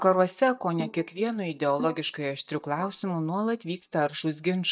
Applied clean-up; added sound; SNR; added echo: neural mask model DeepFilterNet 3.